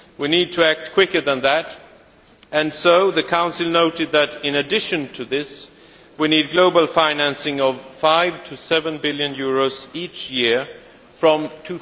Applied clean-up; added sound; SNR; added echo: none; none; none; none.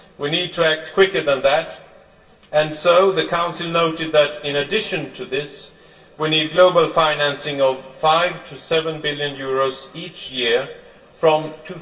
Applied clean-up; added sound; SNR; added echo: none; none; none; reverberation time 0.2 s.